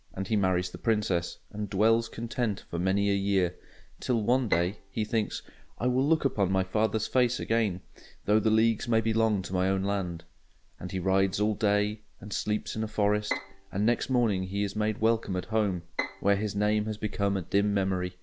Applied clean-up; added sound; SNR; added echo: none; Bowed string instrument; 12 dB; none.